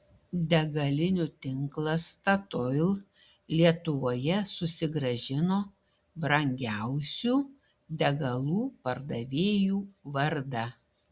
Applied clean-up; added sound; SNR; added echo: none; none; none; none.